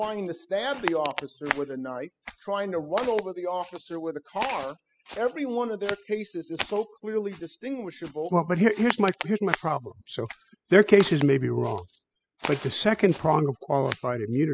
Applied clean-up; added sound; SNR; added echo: classical method spectral subtraction.